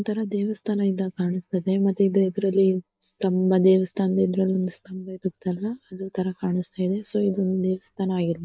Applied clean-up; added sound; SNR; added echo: neural mask model Resemble Enhance denoiser.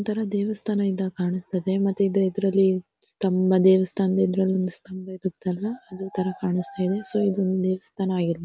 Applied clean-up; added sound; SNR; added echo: none; none; none; none.